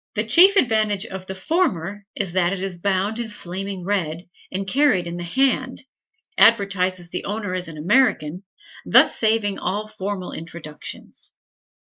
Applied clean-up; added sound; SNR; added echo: neural mask model Resemble Enhance denoiser.